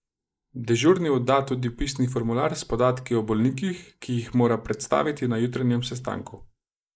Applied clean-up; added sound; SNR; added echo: neural mask model Resemble Enhance denoiser.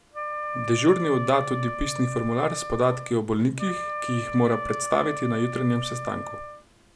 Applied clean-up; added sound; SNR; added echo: none; Wind instrument, woodwind instrument; 8 dB; none.